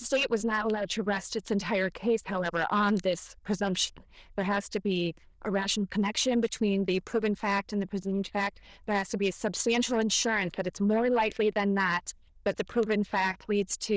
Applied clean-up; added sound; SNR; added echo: neural diffusion model UNIVERSE++.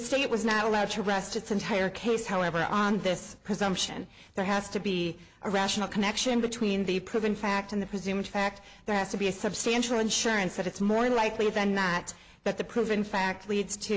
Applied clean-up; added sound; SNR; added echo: none; none; none; none.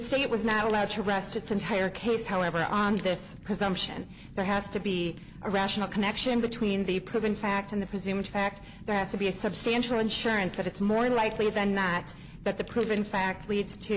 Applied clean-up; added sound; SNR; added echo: none; Fire; 17 dB; none.